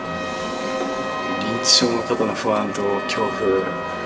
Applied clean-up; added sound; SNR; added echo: none; Trumpet; 8 dB; reverberation time 1.8 s.